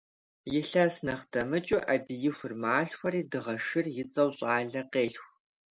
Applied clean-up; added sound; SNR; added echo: none; none; none; none.